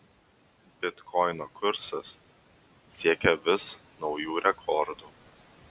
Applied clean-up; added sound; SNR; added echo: none; none; none; none.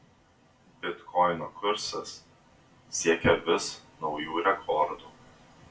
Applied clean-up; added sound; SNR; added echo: none; none; none; reverberation time 0.2 s.